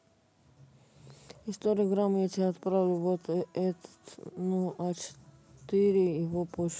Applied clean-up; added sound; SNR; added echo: none; none; none; none.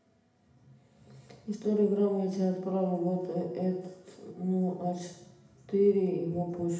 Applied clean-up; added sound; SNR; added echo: none; none; none; reverberation time 0.8 s.